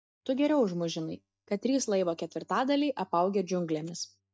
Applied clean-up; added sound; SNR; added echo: neural mask model DeepFilterNet 3.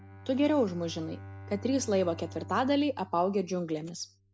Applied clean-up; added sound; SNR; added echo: none; Bowed string instrument; 16 dB; none.